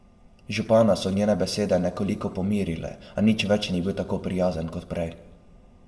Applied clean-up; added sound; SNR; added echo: none; none; none; reverberation time 1.1 s.